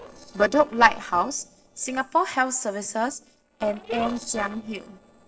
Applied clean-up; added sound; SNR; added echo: neural separator model SepFormer DNS4.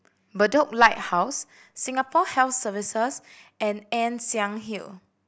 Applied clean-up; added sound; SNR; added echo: none; none; none; none.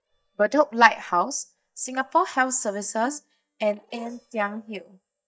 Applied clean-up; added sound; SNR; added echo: neural mask model DeepFilterNet 3.